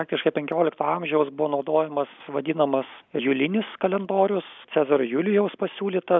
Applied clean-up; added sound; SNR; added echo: none; none; none; none.